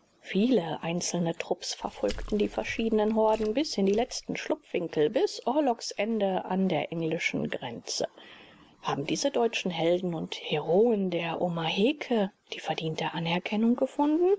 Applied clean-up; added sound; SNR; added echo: none; Water / Splash, splatter; 16 dB; none.